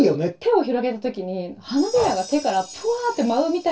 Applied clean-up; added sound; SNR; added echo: none; Breathing; 17 dB; reverberation time 0.2 s.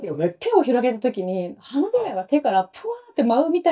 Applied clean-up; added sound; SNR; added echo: neural mask model DeepFilterNet 3.